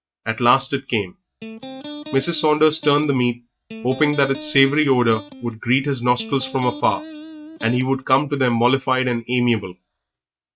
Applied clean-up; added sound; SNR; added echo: neural mask model RNNoise.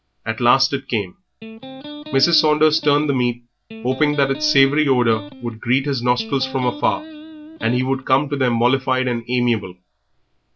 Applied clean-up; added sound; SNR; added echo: none; Electric guitar; 13 dB; none.